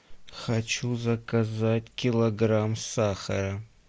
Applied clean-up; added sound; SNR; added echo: none; none; none; none.